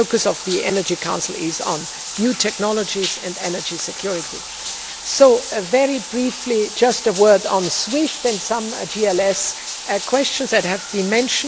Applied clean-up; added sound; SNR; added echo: none; Bathtub (filling or washing); 10 dB; none.